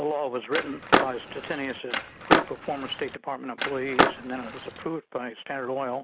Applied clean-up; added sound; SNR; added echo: none; Skateboard; -5 dB; none.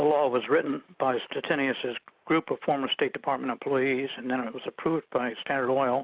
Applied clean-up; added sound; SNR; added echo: none; none; none; none.